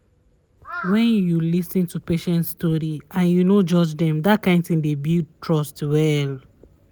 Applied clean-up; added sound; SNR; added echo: none; Crow; 18 dB; none.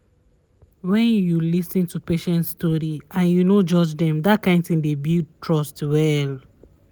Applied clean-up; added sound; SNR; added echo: none; none; none; none.